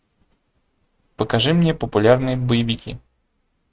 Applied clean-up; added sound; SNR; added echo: neural mask model RNNoise.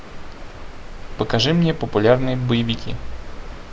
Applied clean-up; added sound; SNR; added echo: none; Water; 19 dB; none.